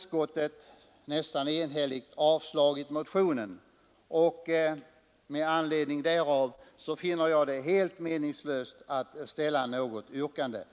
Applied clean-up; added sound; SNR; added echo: none; none; none; none.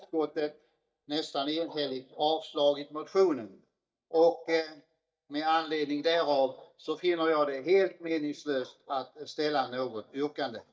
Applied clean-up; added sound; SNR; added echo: neural mask model DeepFilterNet 3.